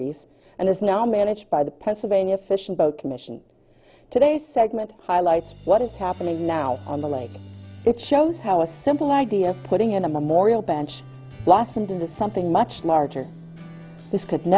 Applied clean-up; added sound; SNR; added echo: none; none; none; none.